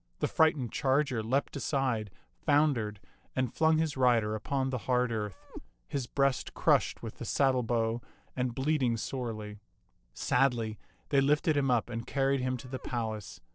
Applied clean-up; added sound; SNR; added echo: neural separator model SepFormer DNS4.